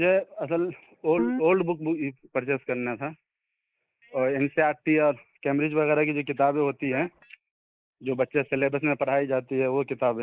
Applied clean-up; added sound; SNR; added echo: neural mask model Resemble Enhance denoiser.